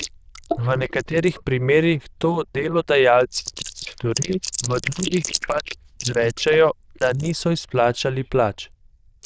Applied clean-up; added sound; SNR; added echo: neural diffusion model UNIVERSE++.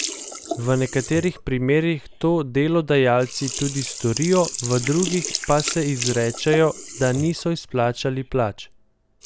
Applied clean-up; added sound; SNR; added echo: none; Sink (filling or washing); 11 dB; none.